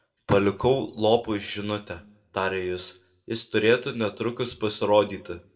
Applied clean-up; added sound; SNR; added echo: none; none; none; reverberation time 0.4 s.